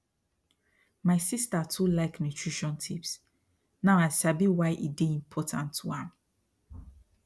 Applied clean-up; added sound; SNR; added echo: none; none; none; none.